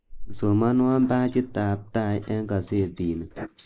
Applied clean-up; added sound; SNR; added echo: neural mask model Resemble Enhance denoiser.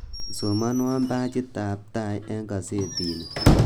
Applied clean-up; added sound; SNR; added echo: none; Squeak / Slam / Wood; -1 dB; none.